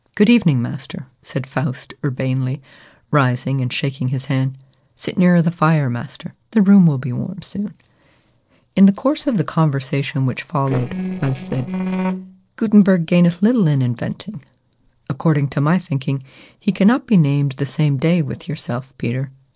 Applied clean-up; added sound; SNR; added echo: neural separator model SepFormer DNS4.